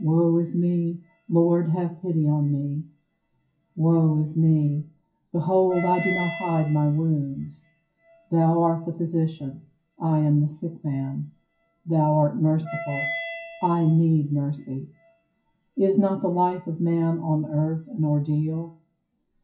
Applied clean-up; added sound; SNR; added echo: classical method WPE with log-MMSE.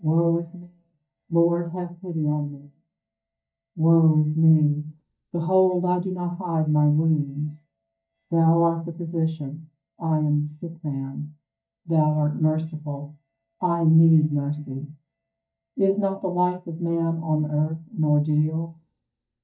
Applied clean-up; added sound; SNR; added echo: neural mask model DeepFilterNet 3.